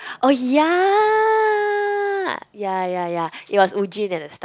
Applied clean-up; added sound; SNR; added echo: none; none; none; none.